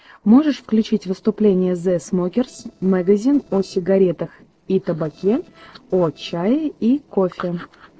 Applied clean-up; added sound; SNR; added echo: neural separator model SepFormer DNS4.